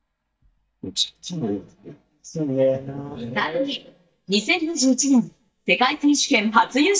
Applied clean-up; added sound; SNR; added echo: neural mask model DeepFilterNet 3.